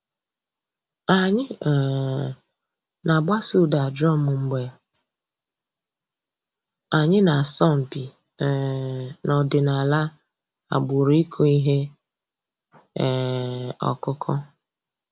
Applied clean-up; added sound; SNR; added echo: none; none; none; none.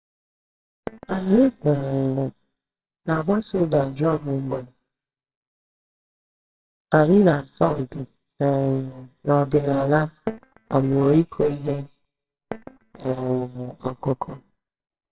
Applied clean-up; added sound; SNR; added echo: neural separator model SepFormer WHAMR!.